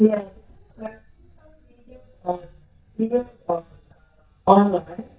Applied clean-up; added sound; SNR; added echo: neural mask model DeepFilterNet 3.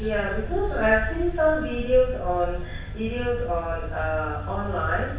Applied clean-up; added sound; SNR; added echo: none; Bell / Train; 5 dB; reverberation time 0.7 s.